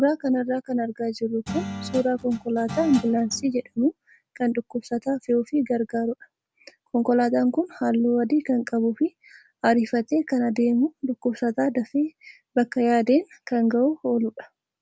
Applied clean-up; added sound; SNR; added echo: none; Guitar; 11 dB; none.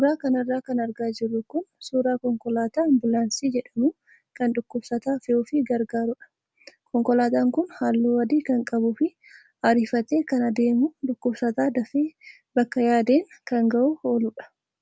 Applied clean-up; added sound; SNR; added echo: none; none; none; none.